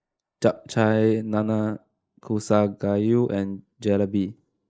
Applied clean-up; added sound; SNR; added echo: neural mask model Resemble Enhance denoiser.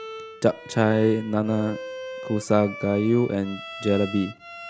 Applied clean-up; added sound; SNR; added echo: none; Bowed string instrument; 14 dB; none.